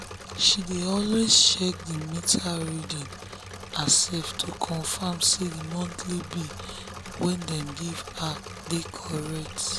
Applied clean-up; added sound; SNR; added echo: none; Engine / Mechanisms; 12 dB; none.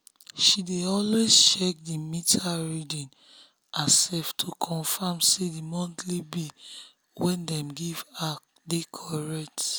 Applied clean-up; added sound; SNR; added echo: none; none; none; none.